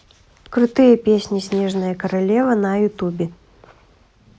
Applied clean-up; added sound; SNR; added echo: none; none; none; none.